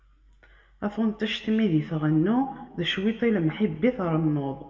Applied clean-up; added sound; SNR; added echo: none; none; none; reverberation time 1.1 s.